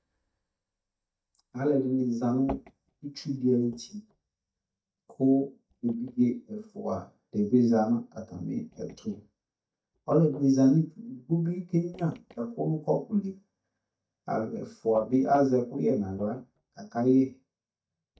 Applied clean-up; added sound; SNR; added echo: neural mask model DeepFilterNet 3.